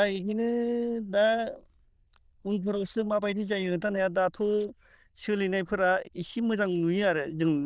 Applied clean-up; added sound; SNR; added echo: neural diffusion model UNIVERSE++.